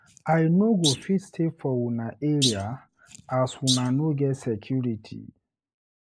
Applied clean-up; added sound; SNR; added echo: neural mask model Resemble Enhance denoiser.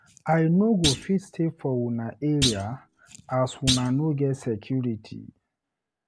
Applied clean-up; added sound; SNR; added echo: none; Thump, thud; 5 dB; none.